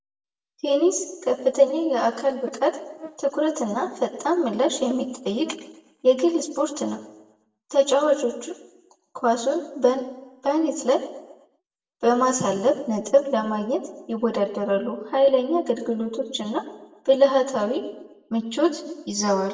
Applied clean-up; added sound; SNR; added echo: none; Buzz; 19 dB; reverberation time 0.8 s.